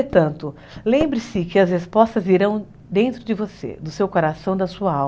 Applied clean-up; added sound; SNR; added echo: none; Microwave oven; 19 dB; none.